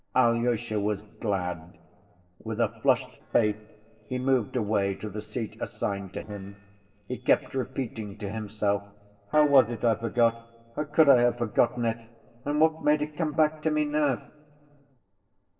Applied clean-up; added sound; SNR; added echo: neural separator model SepFormer DNS4.